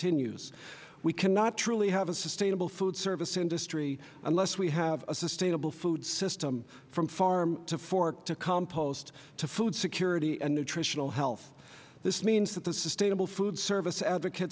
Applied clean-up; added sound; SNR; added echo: none; none; none; none.